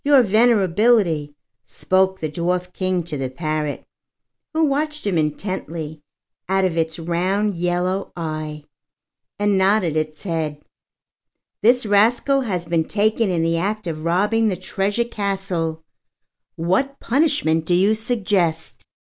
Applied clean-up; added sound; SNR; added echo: none; none; none; none.